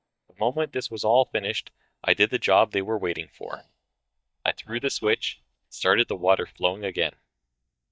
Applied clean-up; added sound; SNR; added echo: neural mask model DeepFilterNet 3.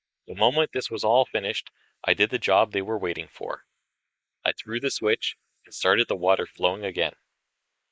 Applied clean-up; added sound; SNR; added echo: neural mask model Resemble Enhance denoiser.